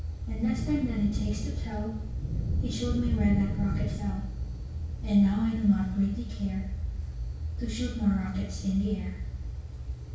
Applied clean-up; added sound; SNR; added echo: none; Thunder / Rain; 8 dB; reverberation time 0.6 s.